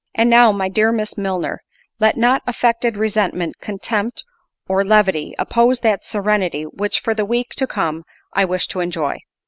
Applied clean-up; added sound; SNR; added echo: none; none; none; none.